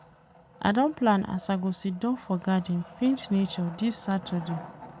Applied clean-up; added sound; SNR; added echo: none; Wood; 19 dB; none.